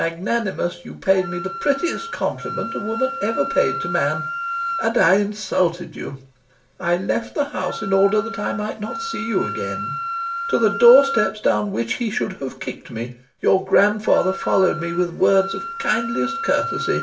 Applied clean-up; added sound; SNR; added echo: none; Wind instrument, woodwind instrument; 9 dB; reverberation time 0.3 s.